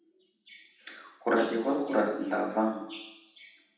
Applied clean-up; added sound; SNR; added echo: none; none; none; reverberation time 0.8 s.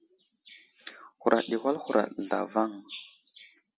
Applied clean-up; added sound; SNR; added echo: none; none; none; none.